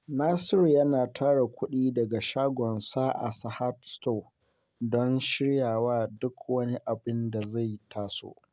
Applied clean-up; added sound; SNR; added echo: none; none; none; none.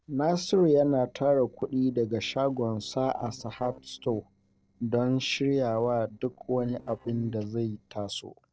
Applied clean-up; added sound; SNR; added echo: neural separator model SepFormer DNS4.